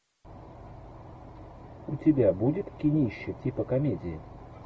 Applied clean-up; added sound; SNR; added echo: none; none; none; none.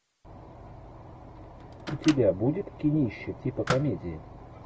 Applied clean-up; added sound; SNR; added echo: none; Microwave oven; 11 dB; none.